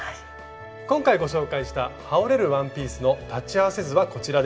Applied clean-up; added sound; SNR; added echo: none; none; none; reverberation time 0.6 s.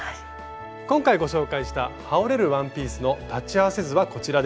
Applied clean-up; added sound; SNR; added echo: none; none; none; none.